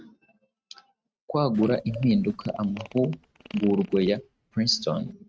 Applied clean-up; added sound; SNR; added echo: neural mask model RNNoise.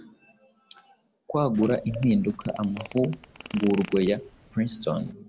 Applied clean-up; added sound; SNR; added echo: none; Fart; 18 dB; none.